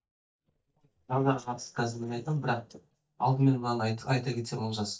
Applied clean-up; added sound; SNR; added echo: neural mask model DeepFilterNet 3.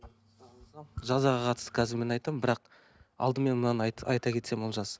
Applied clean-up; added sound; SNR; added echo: none; none; none; none.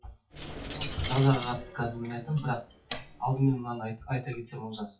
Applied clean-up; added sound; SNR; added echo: classical method WPE with log-MMSE.